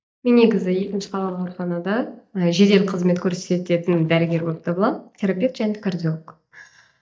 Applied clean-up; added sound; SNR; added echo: neural mask model DeepFilterNet 3.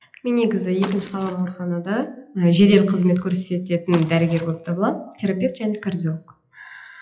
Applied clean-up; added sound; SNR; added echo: classical method WPE with log-MMSE.